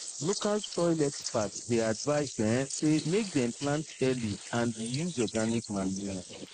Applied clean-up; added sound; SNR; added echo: neural mask model Resemble Enhance denoiser.